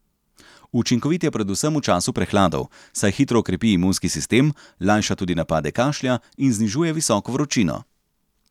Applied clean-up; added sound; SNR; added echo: none; none; none; none.